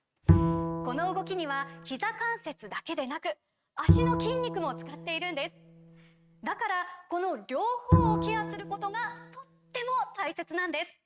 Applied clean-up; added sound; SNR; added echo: neural mask model RNNoise.